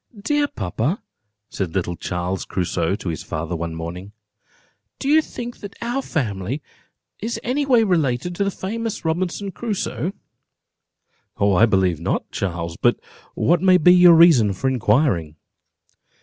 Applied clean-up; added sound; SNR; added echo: none; none; none; none.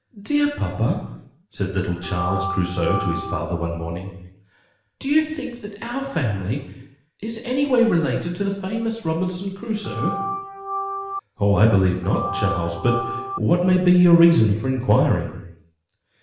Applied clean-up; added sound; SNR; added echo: none; Organ; 6 dB; reverberation time 0.9 s.